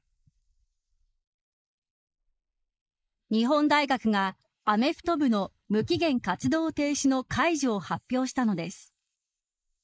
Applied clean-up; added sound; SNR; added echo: neural mask model Resemble Enhance denoiser.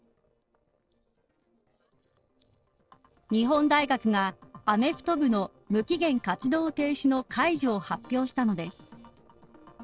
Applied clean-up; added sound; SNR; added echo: neural separator model SepFormer DNS4.